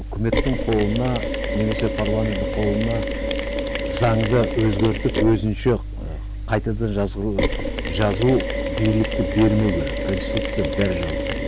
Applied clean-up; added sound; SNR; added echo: none; Mechanisms; 2 dB; none.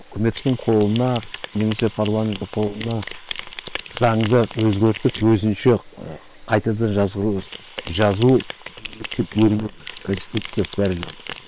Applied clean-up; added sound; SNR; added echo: neural separator model SepFormer WHAM!.